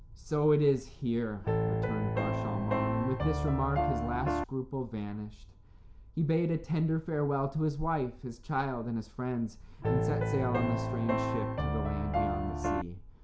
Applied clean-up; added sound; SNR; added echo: none; Piano; -2 dB; none.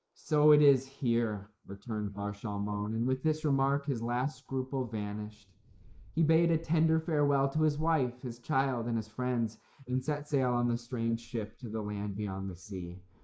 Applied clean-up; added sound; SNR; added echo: neural mask model Resemble Enhance denoiser.